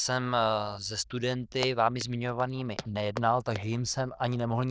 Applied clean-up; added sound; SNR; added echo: neural diffusion model UNIVERSE++.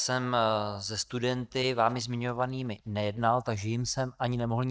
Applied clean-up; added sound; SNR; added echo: neural mask model DeepFilterNet 3.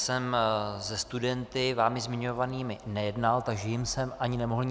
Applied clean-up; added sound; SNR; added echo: none; none; none; none.